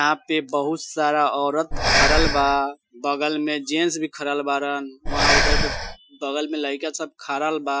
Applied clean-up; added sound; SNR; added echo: classical method Wiener filter.